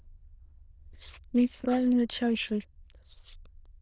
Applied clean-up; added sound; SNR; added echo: neural diffusion model UNIVERSE++.